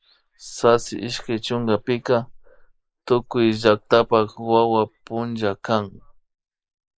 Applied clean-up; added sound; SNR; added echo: neural mask model Resemble Enhance denoiser.